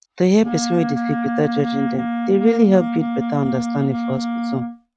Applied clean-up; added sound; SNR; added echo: neural mask model RNNoise.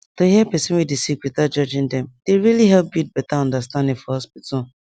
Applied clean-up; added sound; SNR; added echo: none; none; none; none.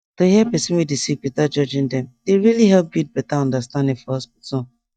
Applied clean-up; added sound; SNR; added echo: neural mask model DeepFilterNet 3.